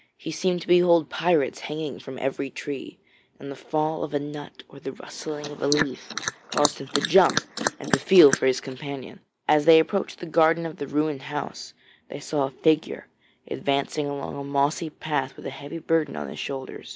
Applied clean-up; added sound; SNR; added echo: neural mask model Resemble Enhance denoiser.